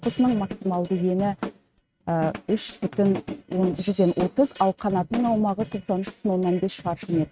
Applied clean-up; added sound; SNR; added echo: neural mask model RNNoise.